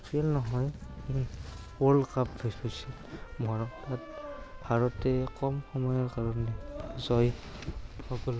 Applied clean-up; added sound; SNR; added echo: none; Trumpet + Whoosh, swoosh, swish / Fireworks; 19 dB; none.